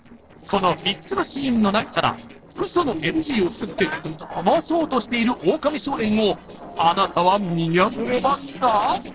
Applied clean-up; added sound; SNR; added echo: neural separator model SepFormer DNS4.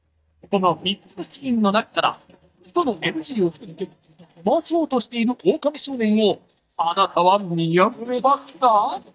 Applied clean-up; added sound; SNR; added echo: neural mask model DeepFilterNet 3.